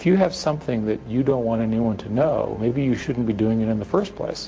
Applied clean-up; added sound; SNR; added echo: none; none; none; none.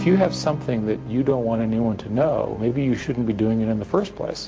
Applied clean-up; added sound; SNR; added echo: none; Acoustic guitar; 14 dB; none.